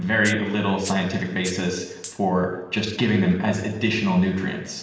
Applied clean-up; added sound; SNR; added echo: none; Rattle (instrument); 19 dB; reverberation time 1.1 s.